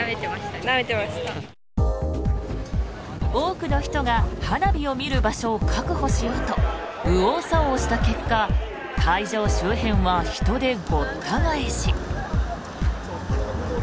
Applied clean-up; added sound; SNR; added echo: none; none; none; none.